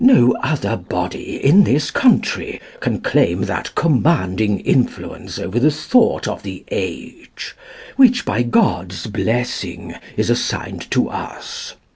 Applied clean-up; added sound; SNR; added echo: none; none; none; none.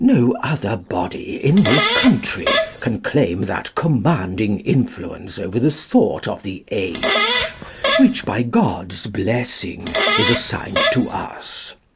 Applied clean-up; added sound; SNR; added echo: none; Fart; 0 dB; none.